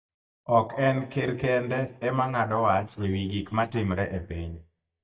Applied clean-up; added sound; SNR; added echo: neural mask model DeepFilterNet 3.